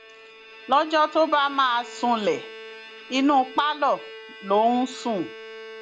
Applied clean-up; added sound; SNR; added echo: none; Bowed string instrument; 17 dB; none.